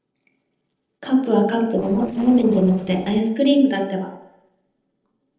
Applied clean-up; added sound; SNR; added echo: neural separator model SepFormer DNS4.